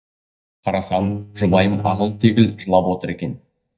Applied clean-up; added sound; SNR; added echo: neural mask model DeepFilterNet 3.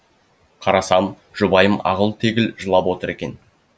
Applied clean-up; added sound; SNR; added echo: none; none; none; none.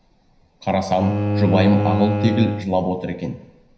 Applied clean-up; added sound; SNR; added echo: none; Bowed string instrument; 2 dB; reverberation time 0.9 s.